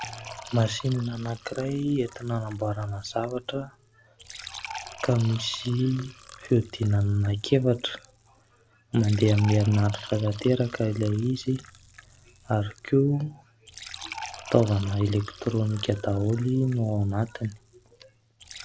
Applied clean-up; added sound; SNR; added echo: none; Fill (with liquid) / Trickle, dribble; 18 dB; none.